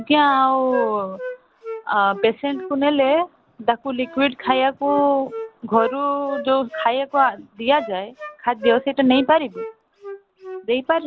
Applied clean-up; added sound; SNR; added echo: none; Wind instrument, woodwind instrument; 13 dB; none.